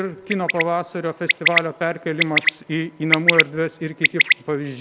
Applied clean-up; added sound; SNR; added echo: none; Bird; -2 dB; none.